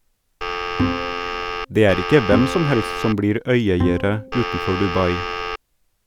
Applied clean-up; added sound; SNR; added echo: none; Telephone + Bowed string instrument; 4 dB; none.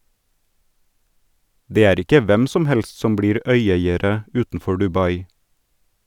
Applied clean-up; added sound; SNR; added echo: none; none; none; none.